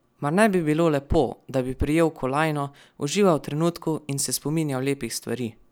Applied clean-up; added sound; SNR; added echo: none; none; none; none.